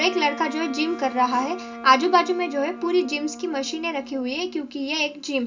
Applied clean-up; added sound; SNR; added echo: none; Wind instrument, woodwind instrument; 14 dB; reverberation time 0.2 s.